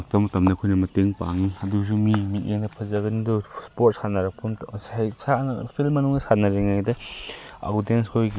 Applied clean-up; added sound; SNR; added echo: none; none; none; none.